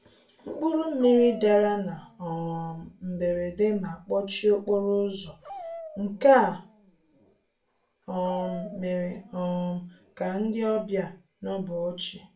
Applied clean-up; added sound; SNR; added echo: none; Dog; 18 dB; reverberation time 0.3 s.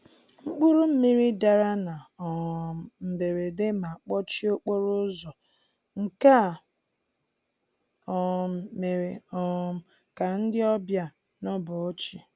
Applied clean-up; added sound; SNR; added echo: none; none; none; none.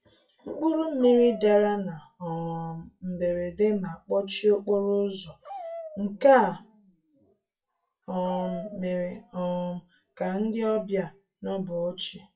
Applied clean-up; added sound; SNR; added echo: classical method WPE with log-MMSE.